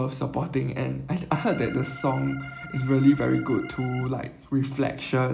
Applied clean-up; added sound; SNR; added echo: none; Organ; 15 dB; reverberation time 0.4 s.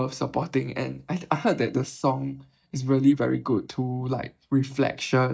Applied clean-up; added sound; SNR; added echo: neural mask model DeepFilterNet 3.